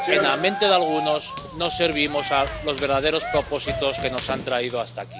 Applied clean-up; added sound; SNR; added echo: none; Run + Cheering; 5 dB; none.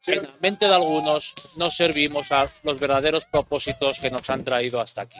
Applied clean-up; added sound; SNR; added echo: neural mask model RNNoise.